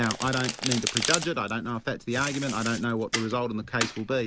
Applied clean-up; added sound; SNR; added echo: none; Domestic sounds, home sounds; 5 dB; none.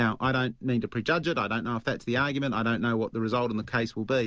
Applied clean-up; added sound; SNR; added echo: none; none; none; none.